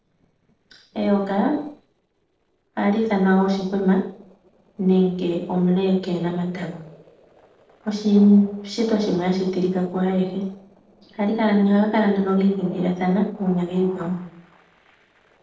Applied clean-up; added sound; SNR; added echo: neural separator model SepFormer DNS4.